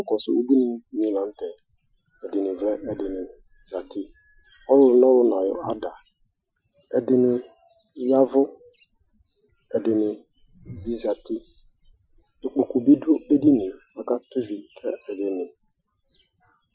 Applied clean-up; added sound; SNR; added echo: classical method Wiener filter.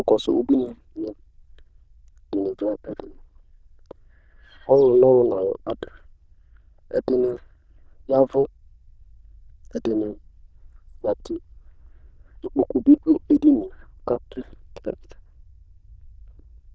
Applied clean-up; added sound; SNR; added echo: neural diffusion model UNIVERSE++.